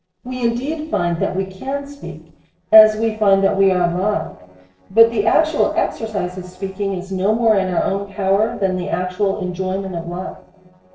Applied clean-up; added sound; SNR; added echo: neural separator model SepFormer DNS4.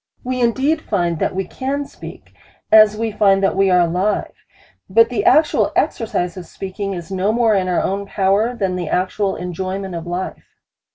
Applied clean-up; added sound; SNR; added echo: none; none; none; none.